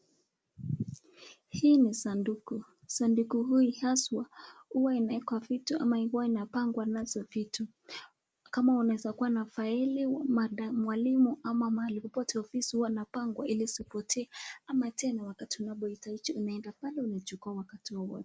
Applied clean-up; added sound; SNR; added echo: neural mask model Resemble Enhance denoiser.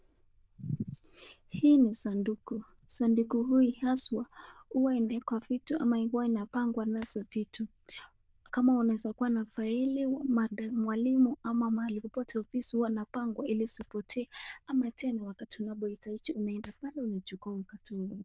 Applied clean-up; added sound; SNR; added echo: neural diffusion model UNIVERSE++.